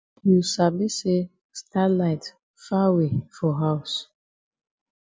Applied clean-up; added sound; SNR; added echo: none; none; none; none.